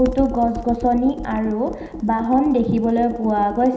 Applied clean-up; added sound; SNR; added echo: none; Computer keyboard; 13 dB; reverberation time 0.9 s.